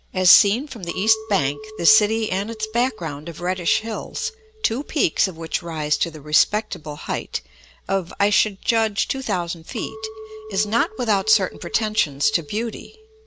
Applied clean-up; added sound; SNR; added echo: none; Chink, clink; 18 dB; none.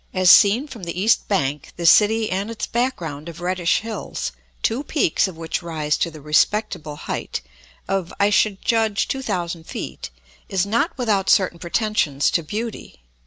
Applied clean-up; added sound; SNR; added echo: none; none; none; none.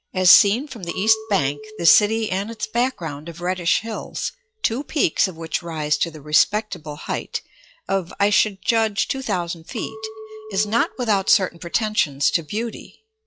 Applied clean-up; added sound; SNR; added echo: classical method log-MMSE.